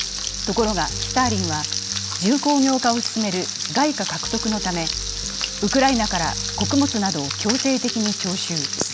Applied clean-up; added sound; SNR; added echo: none; Frying (food); 4 dB; none.